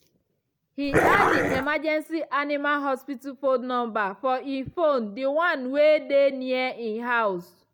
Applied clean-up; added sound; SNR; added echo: none; Dog; -3 dB; none.